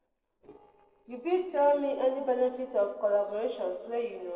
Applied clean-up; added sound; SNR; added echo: neural separator model SepFormer DNS4.